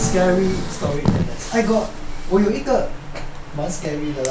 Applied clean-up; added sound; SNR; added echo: none; Buzz + Drum; 6 dB; none.